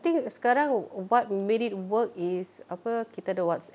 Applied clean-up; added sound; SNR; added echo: none; none; none; none.